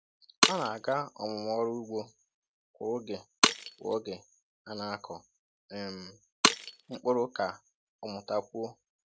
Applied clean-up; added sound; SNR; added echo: none; Shatter; -1 dB; none.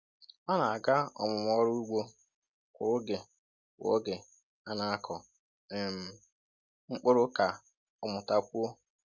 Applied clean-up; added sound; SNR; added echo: none; none; none; none.